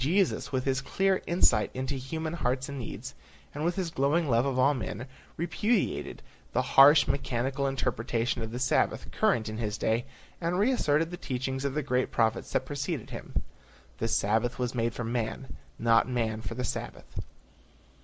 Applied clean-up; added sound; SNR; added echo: none; none; none; none.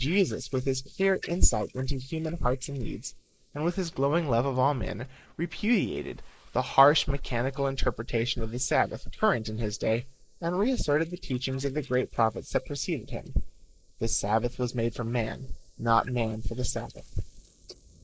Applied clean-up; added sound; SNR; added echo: neural mask model Resemble Enhance denoiser.